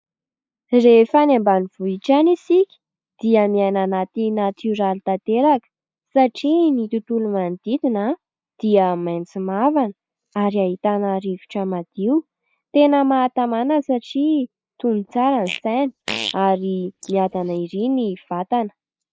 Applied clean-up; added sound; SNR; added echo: neural mask model Resemble Enhance denoiser.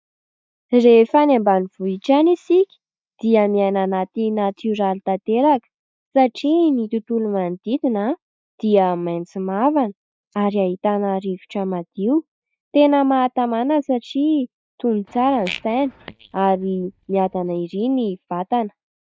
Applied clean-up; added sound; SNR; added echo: neural mask model DeepFilterNet 3.